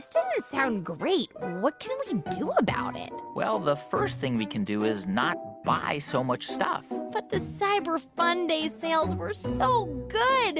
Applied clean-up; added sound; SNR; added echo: none; none; none; none.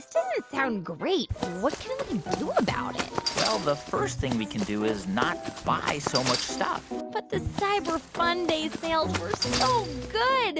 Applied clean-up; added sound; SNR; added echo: none; Run; 6 dB; none.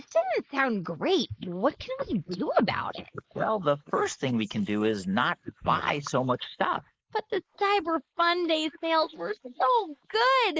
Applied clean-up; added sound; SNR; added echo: neural mask model Resemble Enhance denoiser.